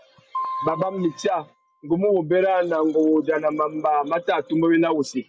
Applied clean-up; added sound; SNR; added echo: none; Piano; 11 dB; none.